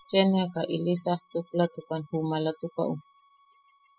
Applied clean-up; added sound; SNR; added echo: classical method spectral subtraction.